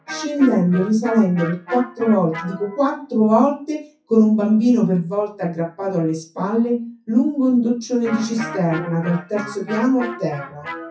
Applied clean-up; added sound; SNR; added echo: classical method WPE with log-MMSE.